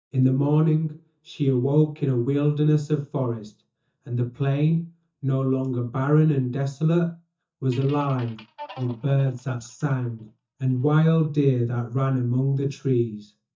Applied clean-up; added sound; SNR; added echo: neural mask model DeepFilterNet 3.